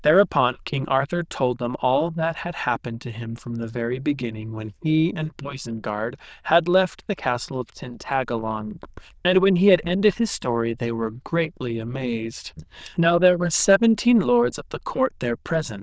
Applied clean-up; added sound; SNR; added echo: neural diffusion model UNIVERSE++.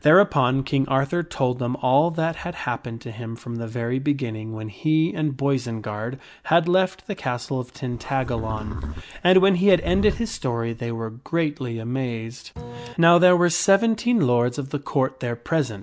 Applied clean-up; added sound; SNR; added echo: none; Printer + Livestock, farm animals, working animals; 11 dB; none.